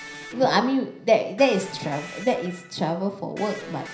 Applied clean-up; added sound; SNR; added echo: none; Electric guitar; 16 dB; reverberation time 0.5 s.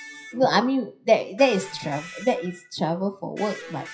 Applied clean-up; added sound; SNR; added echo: classical method WPE with log-MMSE.